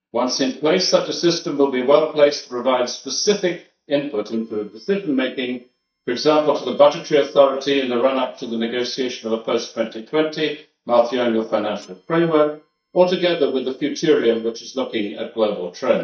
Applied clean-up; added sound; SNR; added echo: neural mask model DeepFilterNet 3.